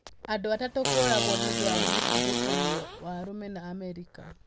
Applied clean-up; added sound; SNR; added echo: none; Fart; -4 dB; none.